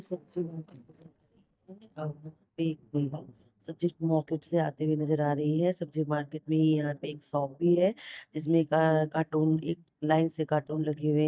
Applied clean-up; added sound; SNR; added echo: neural mask model DeepFilterNet 3.